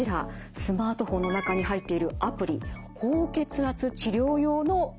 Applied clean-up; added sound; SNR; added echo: none; none; none; none.